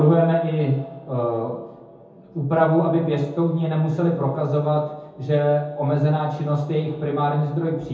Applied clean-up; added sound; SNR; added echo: none; none; none; reverberation time 0.7 s.